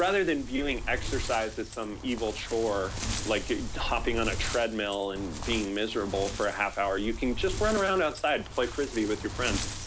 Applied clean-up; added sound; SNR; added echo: none; Wind; 6 dB; none.